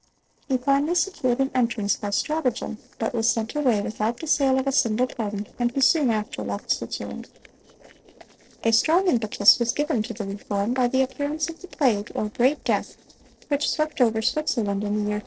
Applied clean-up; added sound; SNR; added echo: neural separator model SepFormer DNS4.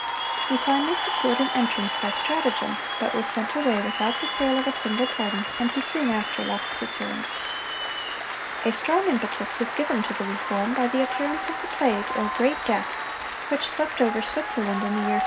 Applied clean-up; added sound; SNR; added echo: none; Applause / Cheering; 3 dB; none.